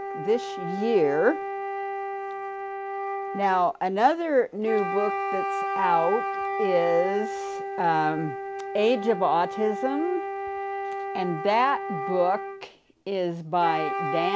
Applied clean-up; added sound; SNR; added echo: none; Wind instrument, woodwind instrument; 5 dB; none.